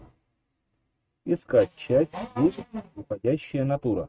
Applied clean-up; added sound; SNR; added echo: neural mask model RNNoise.